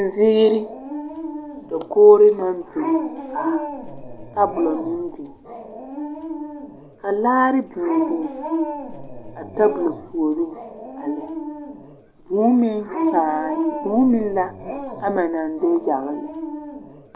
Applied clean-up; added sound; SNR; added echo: none; Dog; 8 dB; none.